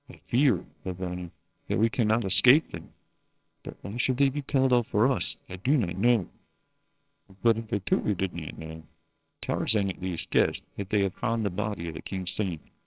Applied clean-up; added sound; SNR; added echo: neural separator model SepFormer WHAMR!.